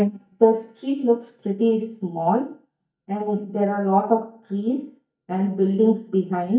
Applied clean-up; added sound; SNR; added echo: neural mask model DeepFilterNet 3.